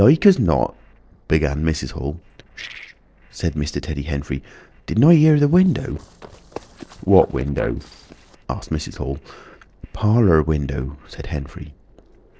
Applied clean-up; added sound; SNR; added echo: neural separator model SepFormer DNS4.